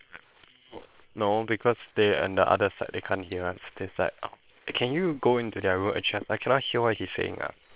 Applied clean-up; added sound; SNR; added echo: neural separator model SepFormer WHAM!.